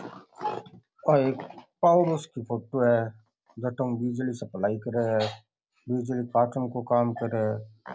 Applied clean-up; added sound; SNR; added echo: none; none; none; none.